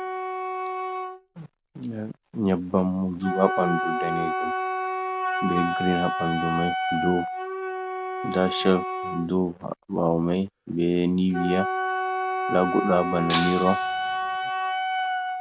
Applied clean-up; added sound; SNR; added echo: none; Shatter + Wind instrument, woodwind instrument; 2 dB; none.